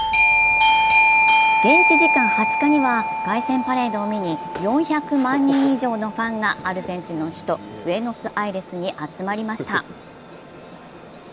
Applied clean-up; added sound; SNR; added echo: none; Doorbell; -1 dB; none.